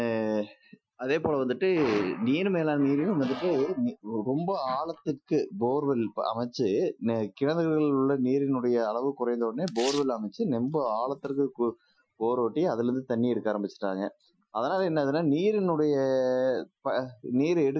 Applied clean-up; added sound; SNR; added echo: classical method Wiener filter.